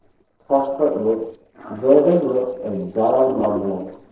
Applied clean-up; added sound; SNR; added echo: neural separator model SepFormer DNS4.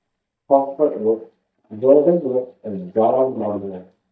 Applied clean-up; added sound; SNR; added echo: neural mask model DeepFilterNet 3.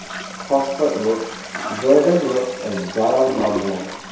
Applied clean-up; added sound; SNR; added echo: none; Toilet flush; 10 dB; reverberation time 0.7 s.